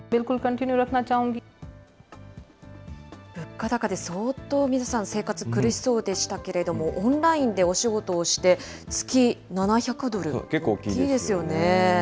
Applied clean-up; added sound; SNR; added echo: none; none; none; none.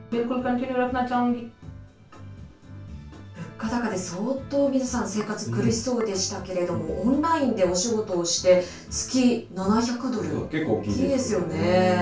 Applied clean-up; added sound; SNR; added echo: none; Chink, clink; 20 dB; reverberation time 0.2 s.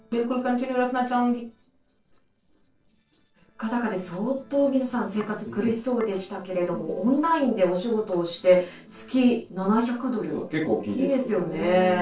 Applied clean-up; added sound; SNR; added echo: neural separator model SepFormer DNS4.